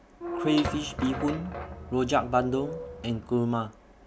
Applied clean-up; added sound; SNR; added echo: none; Squeak / Thump, thud; 7 dB; none.